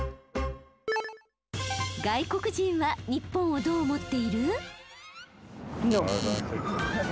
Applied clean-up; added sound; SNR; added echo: none; none; none; none.